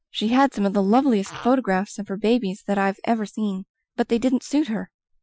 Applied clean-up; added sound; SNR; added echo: classical method Wiener filter.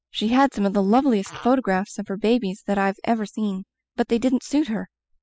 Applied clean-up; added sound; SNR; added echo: classical method spectral subtraction.